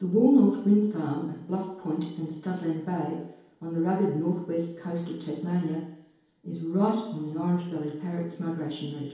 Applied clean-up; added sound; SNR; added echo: none; none; none; reverberation time 2.2 s.